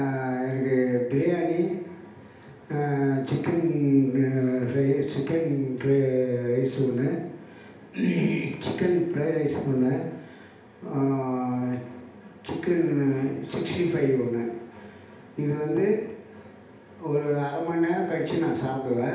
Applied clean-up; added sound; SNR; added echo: none; none; none; reverberation time 0.8 s.